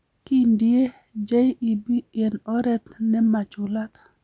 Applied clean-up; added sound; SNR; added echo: none; none; none; none.